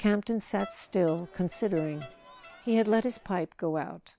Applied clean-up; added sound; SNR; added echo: none; Crowd; 19 dB; none.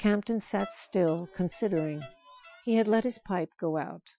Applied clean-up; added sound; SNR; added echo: classical method Wiener filter.